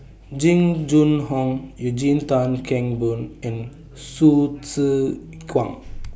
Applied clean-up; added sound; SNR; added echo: none; none; none; none.